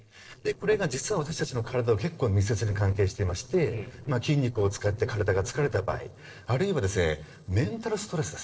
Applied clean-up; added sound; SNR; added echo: neural separator model SepFormer DNS4.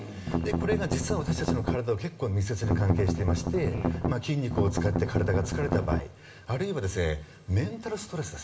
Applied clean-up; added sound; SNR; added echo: none; Strum; 0 dB; reverberation time 1.3 s.